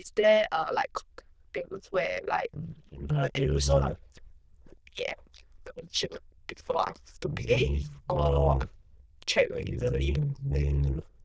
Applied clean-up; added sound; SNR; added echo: neural diffusion model UNIVERSE++.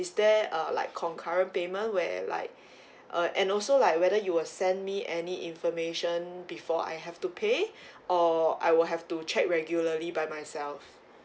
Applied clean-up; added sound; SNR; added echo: none; none; none; none.